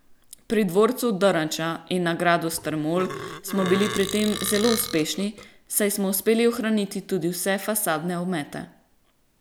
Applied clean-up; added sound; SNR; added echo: none; Burping, eructation; 9 dB; none.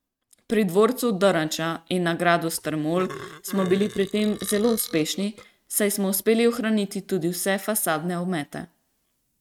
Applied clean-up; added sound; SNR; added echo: neural mask model RNNoise.